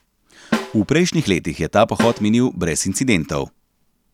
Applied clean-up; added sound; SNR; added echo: none; Snare drum; 9 dB; none.